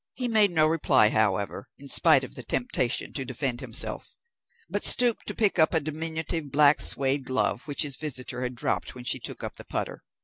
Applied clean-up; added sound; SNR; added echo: none; none; none; none.